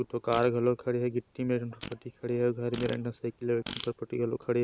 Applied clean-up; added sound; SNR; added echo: none; Fart; 16 dB; none.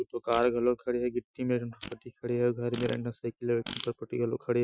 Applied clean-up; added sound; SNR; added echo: classical method Wiener filter.